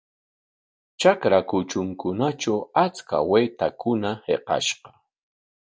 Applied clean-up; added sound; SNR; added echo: none; none; none; none.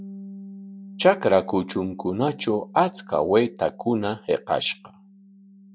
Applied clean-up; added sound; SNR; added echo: none; Bass guitar; 18 dB; none.